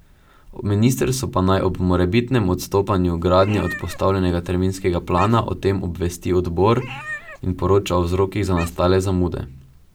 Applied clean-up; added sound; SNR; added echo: none; Meow; 18 dB; none.